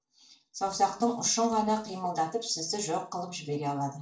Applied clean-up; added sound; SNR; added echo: neural separator model SepFormer DNS4.